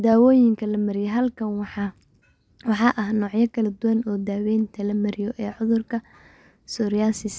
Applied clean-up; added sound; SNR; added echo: none; none; none; none.